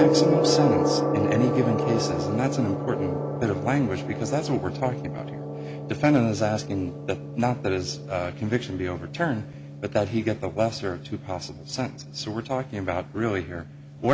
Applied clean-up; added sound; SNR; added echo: none; Gong; 1 dB; none.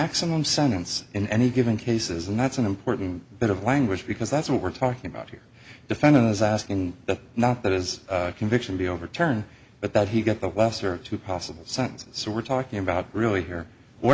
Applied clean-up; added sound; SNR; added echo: none; none; none; none.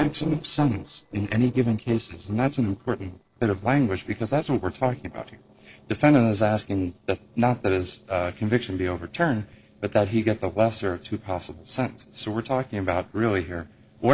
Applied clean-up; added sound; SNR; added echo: neural separator model SepFormer DNS4.